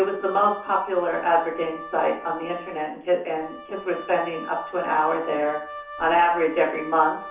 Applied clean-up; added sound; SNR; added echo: none; Wind instrument, woodwind instrument; 14 dB; reverberation time 0.9 s.